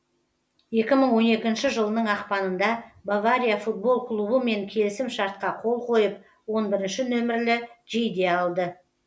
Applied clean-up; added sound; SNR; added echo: none; none; none; none.